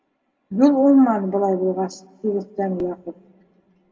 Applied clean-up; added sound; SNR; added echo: none; none; none; reverberation time 0.3 s.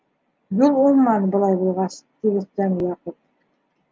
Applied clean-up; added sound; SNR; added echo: none; none; none; none.